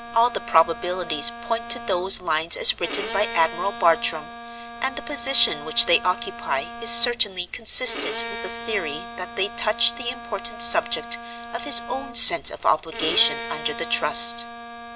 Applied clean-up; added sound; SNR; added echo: none; Bowed string instrument; 10 dB; none.